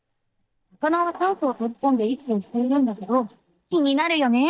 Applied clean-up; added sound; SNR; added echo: neural mask model DeepFilterNet 3.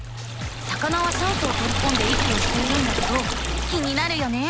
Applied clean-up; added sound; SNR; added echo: none; Liquid; -1 dB; none.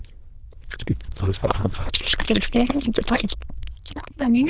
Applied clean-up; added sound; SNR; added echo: neural diffusion model UNIVERSE++.